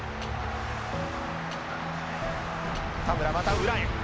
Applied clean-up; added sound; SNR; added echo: none; Cutlery, silverware; 19 dB; none.